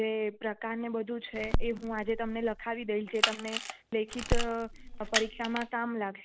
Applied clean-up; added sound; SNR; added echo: none; Crackle + Camera; 1 dB; none.